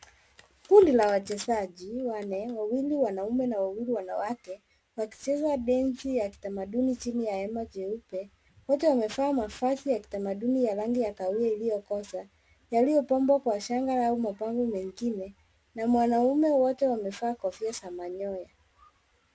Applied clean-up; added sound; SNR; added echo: none; none; none; none.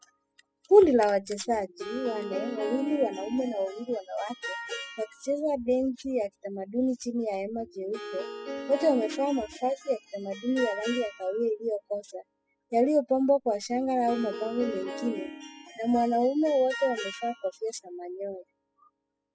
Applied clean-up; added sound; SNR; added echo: classical method spectral subtraction.